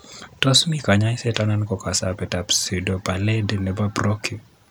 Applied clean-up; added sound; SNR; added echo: none; none; none; none.